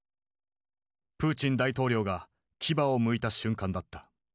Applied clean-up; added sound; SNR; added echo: none; none; none; none.